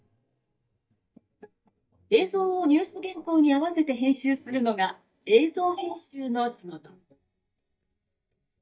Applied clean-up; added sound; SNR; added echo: neural mask model DeepFilterNet 3.